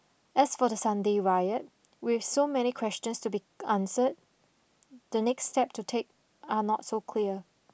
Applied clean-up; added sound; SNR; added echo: none; none; none; none.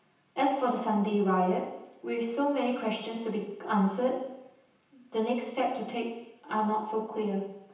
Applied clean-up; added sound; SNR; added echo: none; none; none; reverberation time 0.9 s.